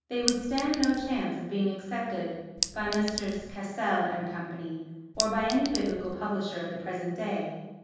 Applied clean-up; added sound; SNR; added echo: none; Chink, clink; 5 dB; reverberation time 1.3 s.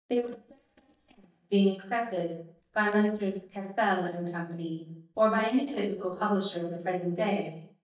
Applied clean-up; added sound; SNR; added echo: neural mask model DeepFilterNet 3.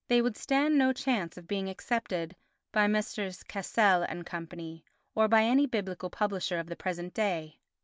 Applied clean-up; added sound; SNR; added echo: none; none; none; none.